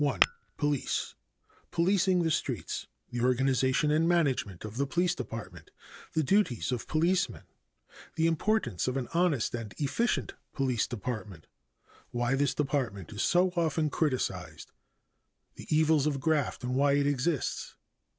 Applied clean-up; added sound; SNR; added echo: none; Tap / Glass; 3 dB; none.